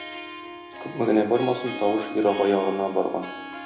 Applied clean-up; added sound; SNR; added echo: none; Harp; 12 dB; reverberation time 0.8 s.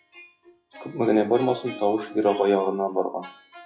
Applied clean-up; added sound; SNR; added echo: classical method WPE with log-MMSE.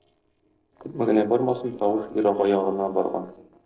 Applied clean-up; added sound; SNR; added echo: neural separator model SepFormer DNS4.